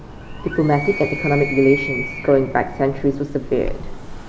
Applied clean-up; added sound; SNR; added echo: none; Animal + Accelerating, revving, vroom; 9 dB; none.